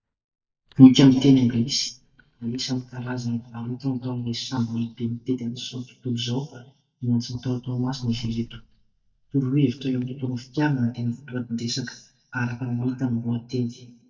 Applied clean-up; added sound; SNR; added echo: neural mask model DeepFilterNet 3.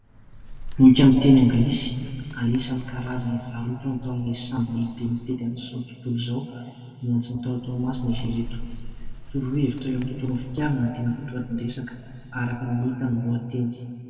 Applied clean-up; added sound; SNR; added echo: none; Bird; 13 dB; reverberation time 2.2 s.